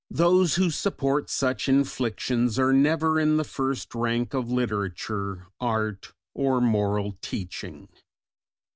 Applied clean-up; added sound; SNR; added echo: none; none; none; none.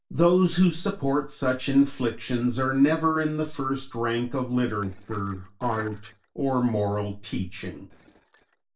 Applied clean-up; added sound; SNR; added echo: neural separator model SepFormer DNS4.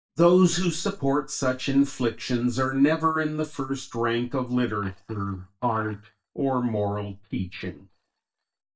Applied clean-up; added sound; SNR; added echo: neural mask model DeepFilterNet 3.